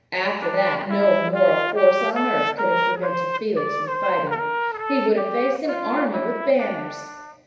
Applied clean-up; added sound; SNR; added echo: none; Trumpet; 4 dB; reverberation time 1.0 s.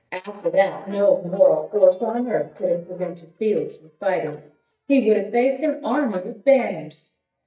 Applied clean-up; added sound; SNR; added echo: neural mask model DeepFilterNet 3.